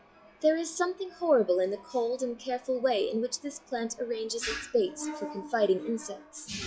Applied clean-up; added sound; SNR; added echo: classical method log-MMSE.